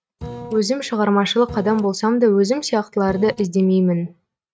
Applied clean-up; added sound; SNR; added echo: neural mask model RNNoise.